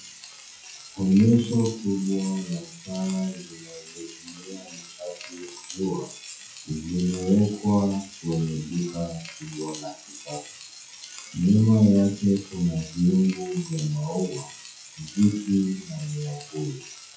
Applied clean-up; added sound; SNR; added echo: classical method WPE with log-MMSE.